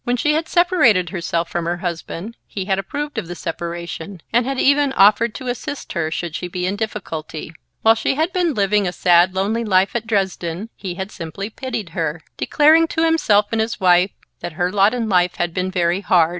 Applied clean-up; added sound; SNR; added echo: none; none; none; none.